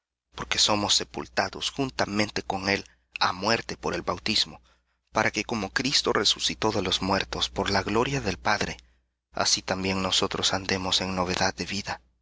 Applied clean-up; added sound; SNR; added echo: none; none; none; none.